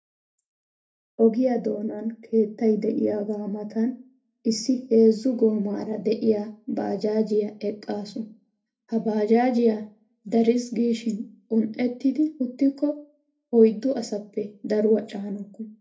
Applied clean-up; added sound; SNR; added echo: none; none; none; reverberation time 0.3 s.